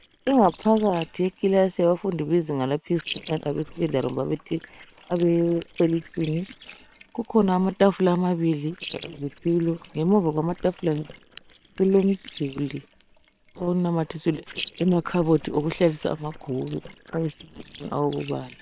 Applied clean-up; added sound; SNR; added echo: neural separator model SepFormer WHAM!.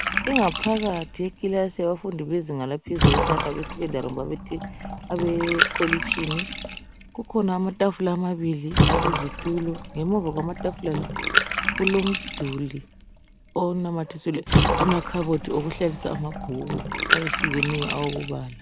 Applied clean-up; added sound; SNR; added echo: none; Bathtub (filling or washing) / Water; 0 dB; none.